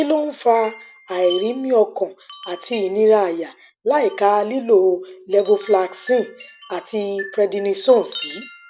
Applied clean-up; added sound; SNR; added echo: none; Wind chime; 17 dB; none.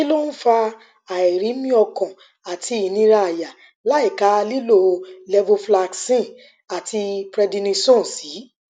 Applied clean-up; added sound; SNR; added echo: none; none; none; none.